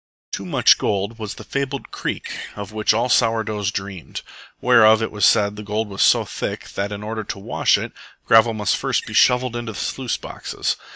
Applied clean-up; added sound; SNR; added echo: neural mask model DeepFilterNet 3.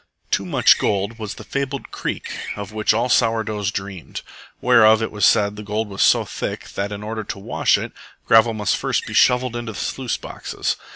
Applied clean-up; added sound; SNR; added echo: none; Screech; 16 dB; none.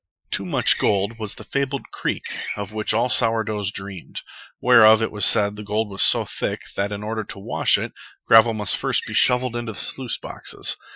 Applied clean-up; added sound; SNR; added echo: classical method Wiener filter.